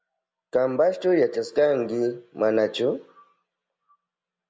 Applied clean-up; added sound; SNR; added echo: none; none; none; none.